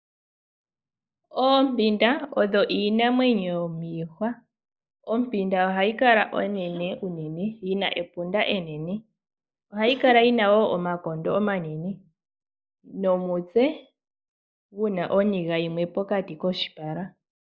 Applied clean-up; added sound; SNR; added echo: neural mask model Resemble Enhance denoiser.